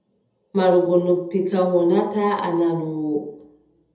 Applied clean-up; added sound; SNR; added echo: none; none; none; reverberation time 0.7 s.